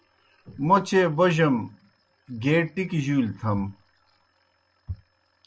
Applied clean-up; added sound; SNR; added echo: none; none; none; none.